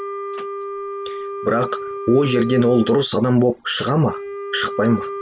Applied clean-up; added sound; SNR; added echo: none; Wind instrument, woodwind instrument; 9 dB; none.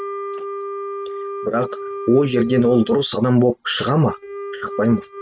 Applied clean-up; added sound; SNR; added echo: neural mask model RNNoise.